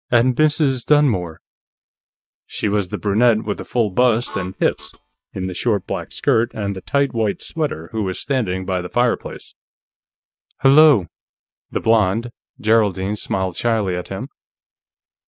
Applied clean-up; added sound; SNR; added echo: neural mask model DeepFilterNet 3.